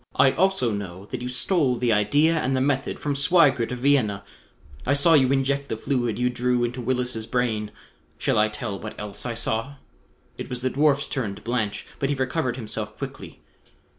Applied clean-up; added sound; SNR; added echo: none; none; none; none.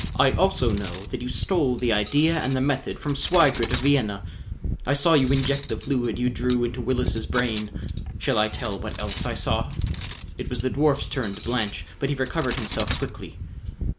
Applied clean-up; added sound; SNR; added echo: none; Cutlery, silverware; 6 dB; none.